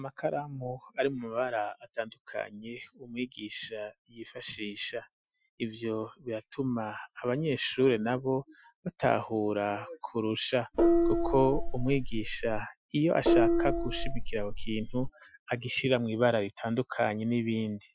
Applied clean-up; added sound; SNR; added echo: classical method Wiener filter.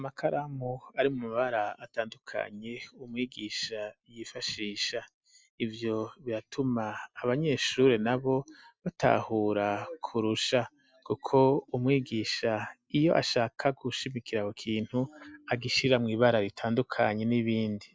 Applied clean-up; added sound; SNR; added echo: none; none; none; none.